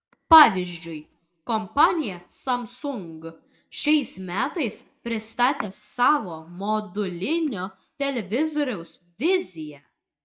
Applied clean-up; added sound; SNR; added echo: neural mask model DeepFilterNet 3.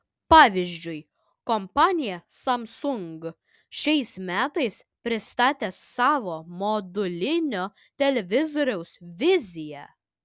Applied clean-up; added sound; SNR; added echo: none; none; none; none.